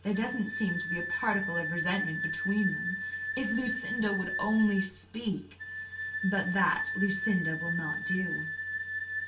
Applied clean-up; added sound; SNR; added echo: none; Wind instrument, woodwind instrument; 3 dB; reverberation time 0.3 s.